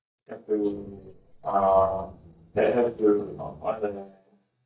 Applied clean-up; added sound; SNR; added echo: neural mask model DeepFilterNet 3.